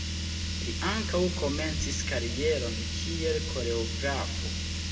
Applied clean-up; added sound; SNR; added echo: none; Car; -1 dB; reverberation time 1.4 s.